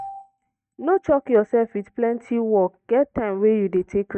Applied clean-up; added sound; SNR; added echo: neural mask model RNNoise.